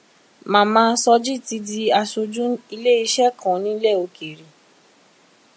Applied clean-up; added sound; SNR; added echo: none; none; none; none.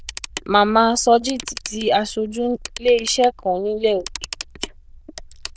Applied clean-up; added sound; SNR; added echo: neural diffusion model UNIVERSE++.